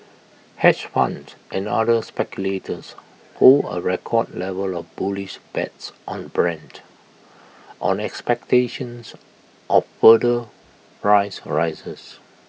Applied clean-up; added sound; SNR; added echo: none; none; none; none.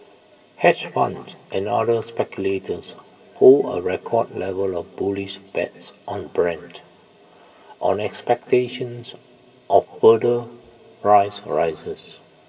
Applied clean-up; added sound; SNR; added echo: none; none; none; reverberation time 1.8 s.